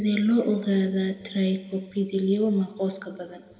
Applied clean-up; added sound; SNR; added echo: none; none; none; reverberation time 1.8 s.